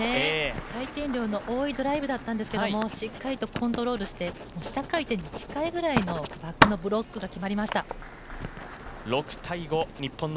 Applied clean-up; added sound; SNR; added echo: none; Writing; 4 dB; none.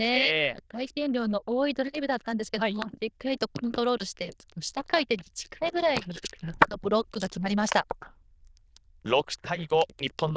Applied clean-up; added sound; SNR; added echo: neural diffusion model UNIVERSE++.